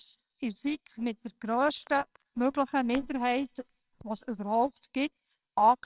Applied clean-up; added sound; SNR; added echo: neural separator model SepFormer WHAMR!.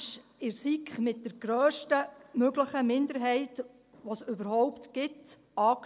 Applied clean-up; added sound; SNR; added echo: none; none; none; none.